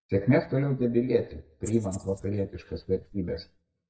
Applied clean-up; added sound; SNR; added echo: neural mask model DeepFilterNet 3.